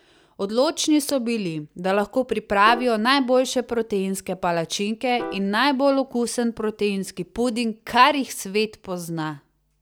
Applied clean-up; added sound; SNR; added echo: none; Piano; 18 dB; none.